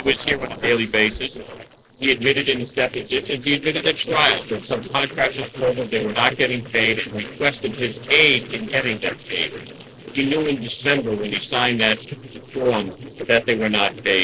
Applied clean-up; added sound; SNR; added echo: neural separator model SepFormer DNS4.